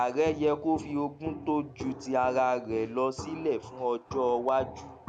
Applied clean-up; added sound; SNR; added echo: none; Walk, footsteps; 14 dB; none.